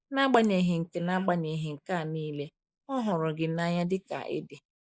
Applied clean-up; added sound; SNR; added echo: neural mask model Resemble Enhance denoiser.